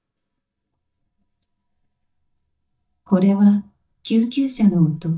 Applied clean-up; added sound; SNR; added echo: neural mask model DeepFilterNet 3.